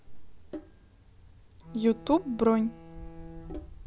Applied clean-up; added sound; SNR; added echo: none; Bowed string instrument + Sink (filling or washing); 17 dB; none.